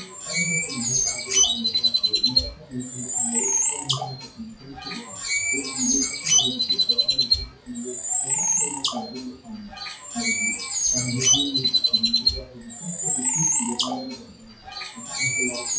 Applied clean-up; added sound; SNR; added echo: classical method WPE with log-MMSE.